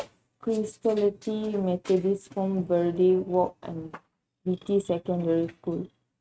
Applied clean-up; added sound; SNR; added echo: neural mask model RNNoise.